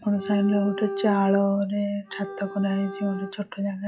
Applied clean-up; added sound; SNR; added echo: classical method log-MMSE.